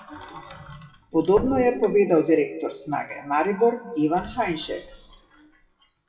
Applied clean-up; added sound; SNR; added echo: classical method WPE with log-MMSE.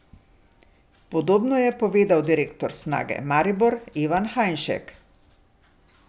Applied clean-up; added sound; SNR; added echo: none; none; none; none.